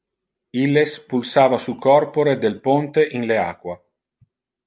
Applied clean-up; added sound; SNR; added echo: none; none; none; none.